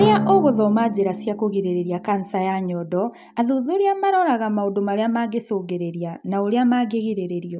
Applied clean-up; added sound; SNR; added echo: none; Drum; 10 dB; none.